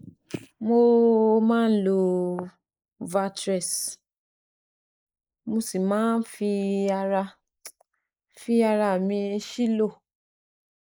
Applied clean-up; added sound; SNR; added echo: neural mask model Resemble Enhance denoiser.